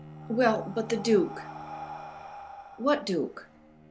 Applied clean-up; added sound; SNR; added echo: none; Breathing + Bowed string instrument; 13 dB; none.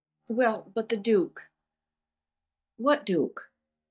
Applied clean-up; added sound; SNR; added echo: neural mask model DeepFilterNet 3.